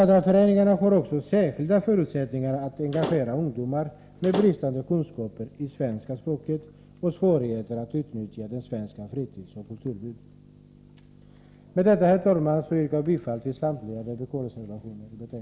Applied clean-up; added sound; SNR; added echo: none; Slam / Wood; 7 dB; none.